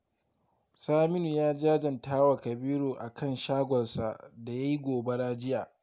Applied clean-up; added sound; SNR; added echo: none; none; none; none.